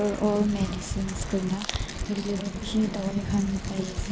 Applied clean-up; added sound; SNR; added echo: none; Rattle; 16 dB; none.